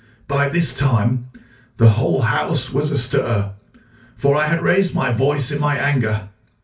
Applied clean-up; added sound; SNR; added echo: none; none; none; reverberation time 0.2 s.